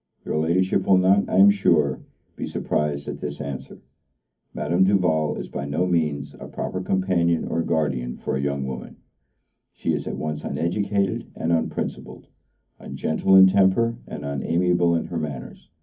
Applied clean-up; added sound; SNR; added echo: none; none; none; reverberation time 0.3 s.